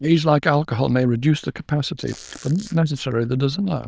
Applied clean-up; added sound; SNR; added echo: neural diffusion model UNIVERSE++.